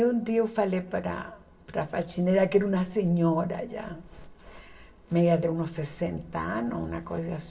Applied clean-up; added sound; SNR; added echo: none; none; none; reverberation time 0.7 s.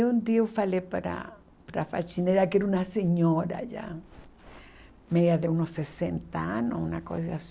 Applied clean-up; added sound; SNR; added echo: none; none; none; none.